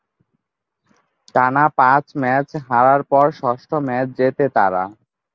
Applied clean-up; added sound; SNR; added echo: none; none; none; none.